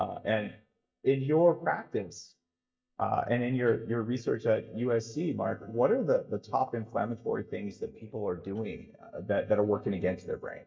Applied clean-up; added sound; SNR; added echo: neural mask model DeepFilterNet 3.